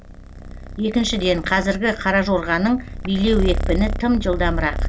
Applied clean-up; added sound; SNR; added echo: none; Purr; 5 dB; none.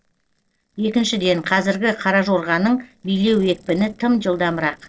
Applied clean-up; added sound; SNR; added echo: neural separator model SepFormer DNS4.